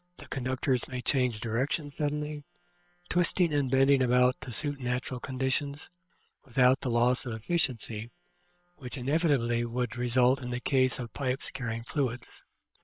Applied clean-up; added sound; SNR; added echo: neural separator model SepFormer WHAM!.